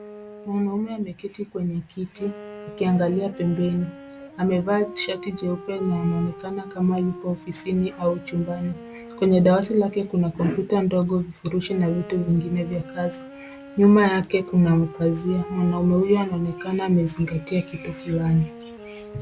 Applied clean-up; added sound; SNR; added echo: none; Wind instrument, woodwind instrument; 17 dB; none.